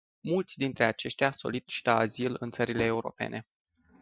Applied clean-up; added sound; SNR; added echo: classical method Wiener filter.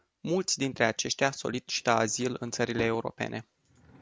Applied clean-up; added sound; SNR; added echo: none; Drawer open or close / Wood; 19 dB; none.